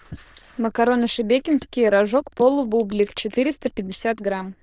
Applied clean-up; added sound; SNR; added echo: neural diffusion model UNIVERSE++.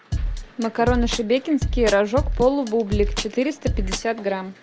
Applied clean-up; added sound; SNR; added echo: none; Drum kit; 4 dB; none.